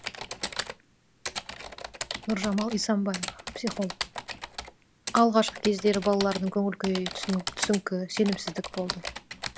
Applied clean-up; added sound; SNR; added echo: none; Typing; 9 dB; none.